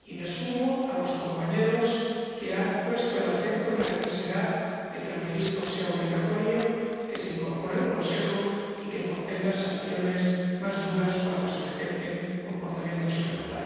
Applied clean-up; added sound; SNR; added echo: none; Scissors; 18 dB; reverberation time 2.1 s.